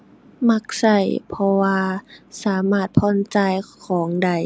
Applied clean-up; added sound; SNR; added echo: none; none; none; none.